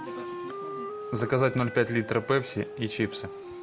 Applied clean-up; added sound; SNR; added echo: none; Wind instrument, woodwind instrument; 9 dB; none.